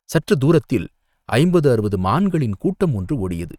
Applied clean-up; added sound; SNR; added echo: neural mask model RNNoise.